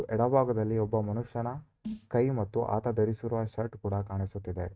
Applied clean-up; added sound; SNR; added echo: neural mask model RNNoise.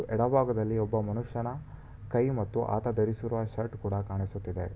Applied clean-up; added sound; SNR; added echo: none; none; none; none.